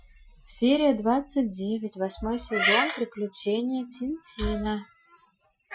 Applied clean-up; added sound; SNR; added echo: classical method Wiener filter.